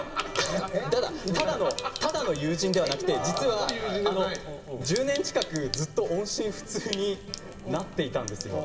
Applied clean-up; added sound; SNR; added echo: none; Sink (filling or washing); 12 dB; reverberation time 2.6 s.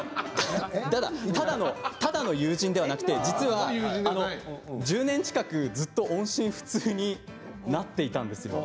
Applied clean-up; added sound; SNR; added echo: none; none; none; none.